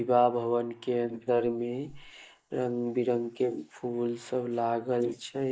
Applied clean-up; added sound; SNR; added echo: neural mask model Resemble Enhance denoiser.